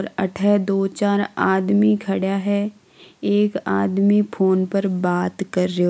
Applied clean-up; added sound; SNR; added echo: none; none; none; none.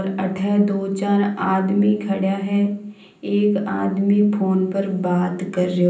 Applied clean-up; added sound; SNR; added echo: none; none; none; reverberation time 0.6 s.